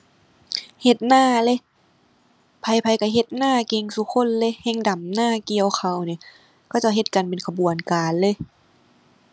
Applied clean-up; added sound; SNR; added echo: none; none; none; none.